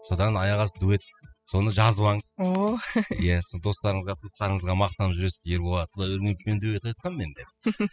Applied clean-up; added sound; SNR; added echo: classical method spectral subtraction.